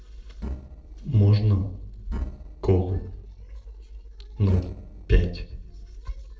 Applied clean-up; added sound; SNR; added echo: neural separator model SepFormer DNS4.